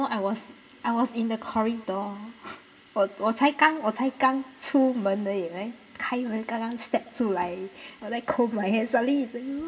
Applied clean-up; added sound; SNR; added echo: none; none; none; reverberation time 1.5 s.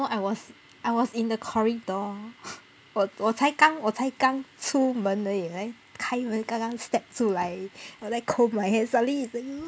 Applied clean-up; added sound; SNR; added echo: none; none; none; none.